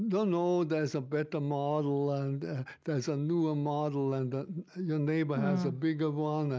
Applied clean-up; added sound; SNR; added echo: none; none; none; none.